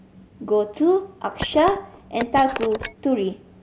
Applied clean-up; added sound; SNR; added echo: none; Telephone; 10 dB; none.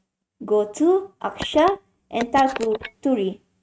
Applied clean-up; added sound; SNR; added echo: neural mask model RNNoise.